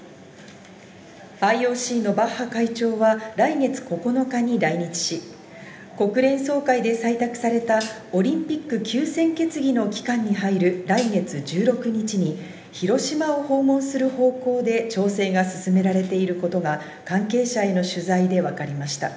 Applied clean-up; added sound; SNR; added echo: none; Hi-hat; 18 dB; reverberation time 0.8 s.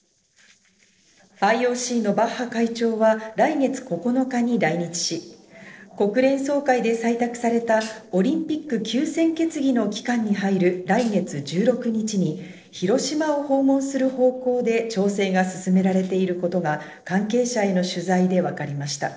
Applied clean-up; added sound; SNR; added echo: neural separator model SepFormer DNS4.